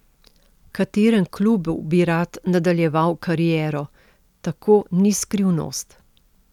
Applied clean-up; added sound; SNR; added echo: none; none; none; none.